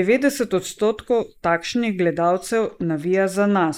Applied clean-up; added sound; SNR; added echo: neural mask model Resemble Enhance denoiser.